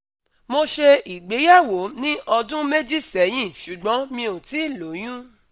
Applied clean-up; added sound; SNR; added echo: none; none; none; none.